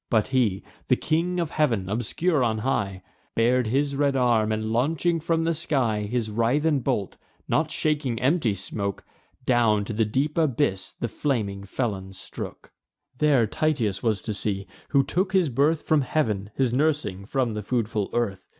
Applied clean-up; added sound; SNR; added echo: none; none; none; none.